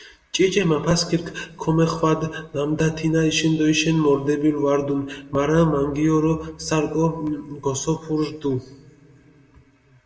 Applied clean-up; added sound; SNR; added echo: none; none; none; reverberation time 0.4 s.